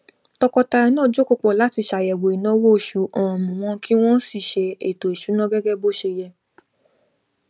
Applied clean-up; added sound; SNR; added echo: none; none; none; none.